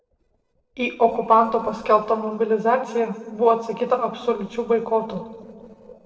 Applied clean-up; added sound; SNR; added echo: neural separator model SepFormer DNS4.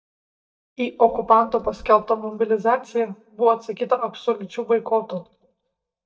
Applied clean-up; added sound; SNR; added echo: neural mask model DeepFilterNet 3.